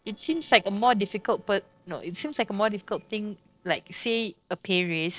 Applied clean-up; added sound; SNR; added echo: neural separator model SepFormer DNS4.